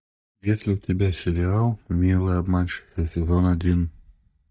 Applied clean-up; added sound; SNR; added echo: neural mask model DeepFilterNet 3.